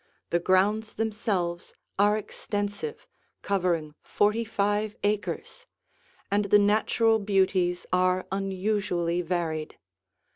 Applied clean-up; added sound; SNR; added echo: none; none; none; none.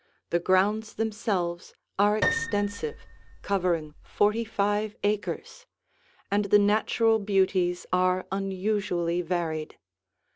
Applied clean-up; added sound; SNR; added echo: none; Piano; 8 dB; none.